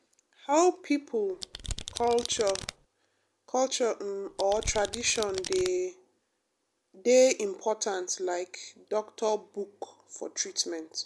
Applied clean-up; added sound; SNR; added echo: none; Domestic sounds, home sounds; 9 dB; none.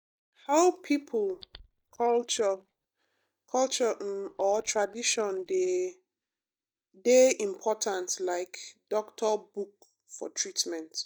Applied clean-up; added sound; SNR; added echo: neural mask model DeepFilterNet 3.